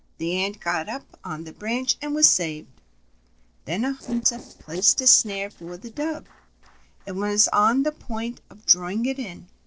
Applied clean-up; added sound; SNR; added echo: neural separator model SepFormer DNS4.